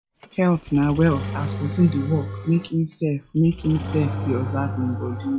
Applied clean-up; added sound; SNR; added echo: classical method log-MMSE.